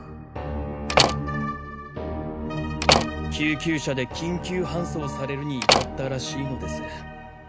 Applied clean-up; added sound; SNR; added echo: none; Slam; -4 dB; none.